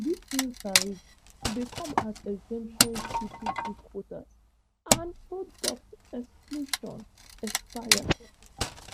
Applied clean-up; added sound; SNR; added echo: none; Wood; -4 dB; none.